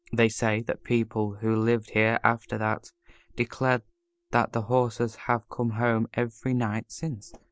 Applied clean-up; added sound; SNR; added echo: none; none; none; none.